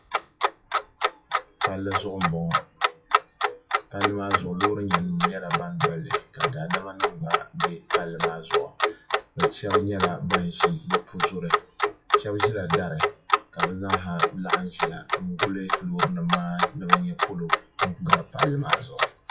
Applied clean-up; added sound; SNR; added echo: classical method WPE with log-MMSE.